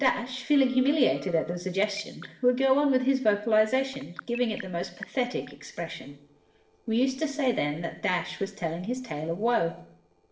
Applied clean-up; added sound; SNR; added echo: neural separator model SepFormer DNS4.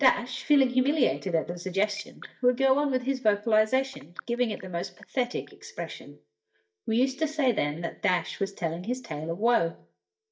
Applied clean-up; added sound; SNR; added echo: neural mask model DeepFilterNet 3.